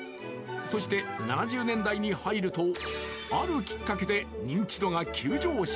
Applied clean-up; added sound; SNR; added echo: none; none; none; none.